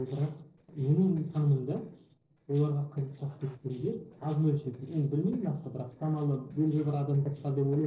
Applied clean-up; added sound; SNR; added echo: neural separator model SepFormer DNS4.